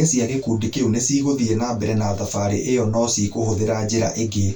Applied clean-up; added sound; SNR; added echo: none; none; none; reverberation time 0.2 s.